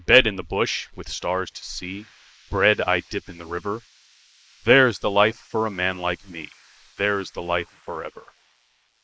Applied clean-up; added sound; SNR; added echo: neural mask model Resemble Enhance denoiser.